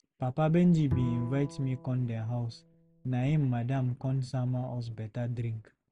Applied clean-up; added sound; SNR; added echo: none; Bowed string instrument; 12 dB; none.